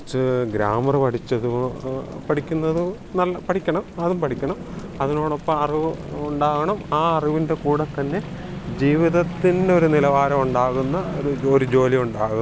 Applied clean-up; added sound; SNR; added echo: none; Thunder / Rain; 18 dB; none.